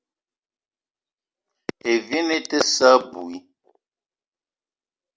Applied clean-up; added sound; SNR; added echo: none; none; none; none.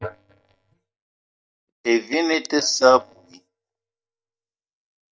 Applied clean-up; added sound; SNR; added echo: neural mask model DeepFilterNet 3.